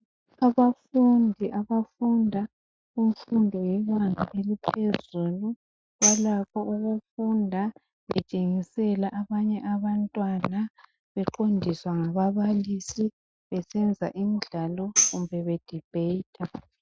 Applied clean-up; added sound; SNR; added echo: classical method Wiener filter.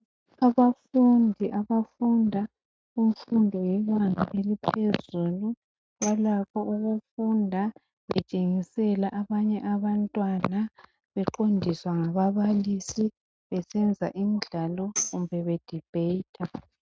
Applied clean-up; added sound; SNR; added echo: neural mask model RNNoise.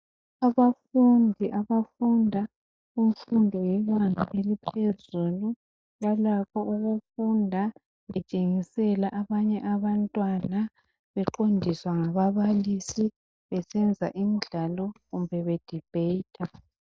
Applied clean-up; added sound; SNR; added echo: neural mask model DeepFilterNet 3.